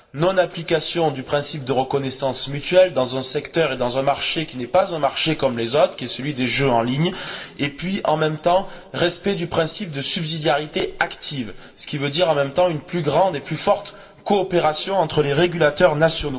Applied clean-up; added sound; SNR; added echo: none; none; none; reverberation time 3.0 s.